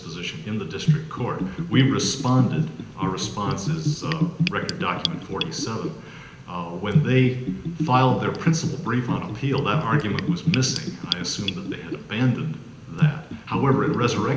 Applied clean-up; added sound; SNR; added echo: none; Bathtub (filling or washing) / Gurgling; 3 dB; reverberation time 0.8 s.